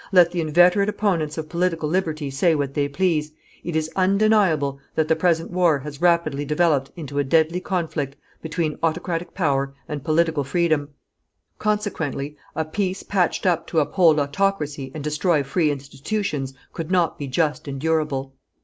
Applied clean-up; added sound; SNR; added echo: none; none; none; none.